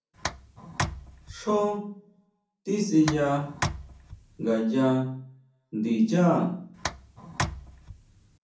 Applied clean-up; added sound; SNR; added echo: none; Tick; 7 dB; reverberation time 0.6 s.